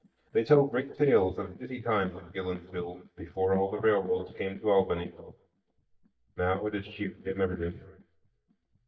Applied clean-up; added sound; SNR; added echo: neural mask model DeepFilterNet 3.